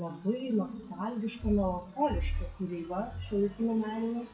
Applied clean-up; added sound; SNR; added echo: classical method WPE with log-MMSE.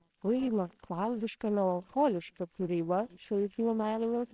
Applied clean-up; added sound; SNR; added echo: neural separator model SepFormer WHAMR!.